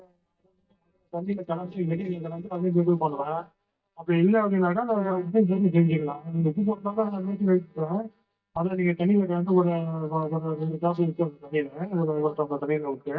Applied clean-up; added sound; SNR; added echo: neural mask model DeepFilterNet 3.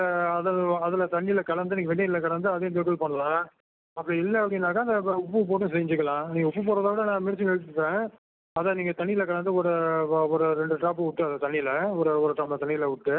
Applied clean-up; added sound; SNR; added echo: none; none; none; none.